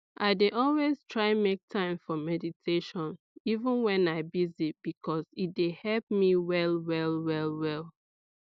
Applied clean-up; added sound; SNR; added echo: none; none; none; none.